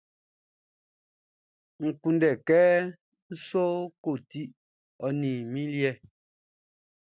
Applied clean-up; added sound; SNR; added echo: none; none; none; none.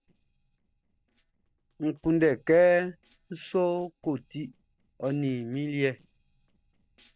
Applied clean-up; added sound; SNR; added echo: neural separator model SepFormer DNS4.